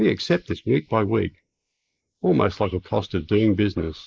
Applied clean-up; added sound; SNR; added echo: neural mask model Resemble Enhance denoiser.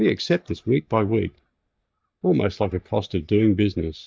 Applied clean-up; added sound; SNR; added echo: neural mask model DeepFilterNet 3.